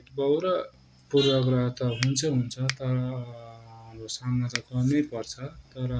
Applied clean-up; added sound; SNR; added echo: none; Finger snapping; 8 dB; none.